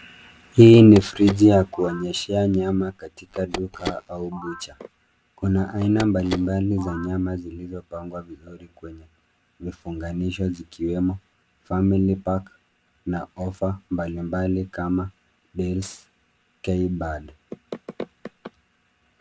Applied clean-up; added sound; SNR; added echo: none; Telephone; 15 dB; none.